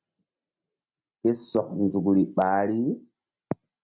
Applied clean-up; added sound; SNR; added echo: none; none; none; none.